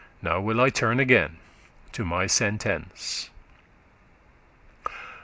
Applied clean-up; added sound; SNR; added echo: none; none; none; none.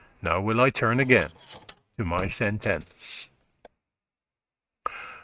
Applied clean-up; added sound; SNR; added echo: neural mask model RNNoise.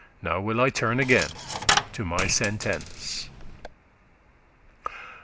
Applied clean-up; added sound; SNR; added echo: none; Coin (dropping); 3 dB; none.